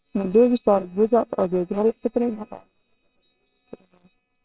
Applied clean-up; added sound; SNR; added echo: neural separator model SepFormer WHAMR!.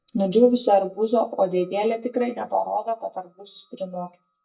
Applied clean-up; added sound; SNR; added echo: neural mask model DeepFilterNet 3.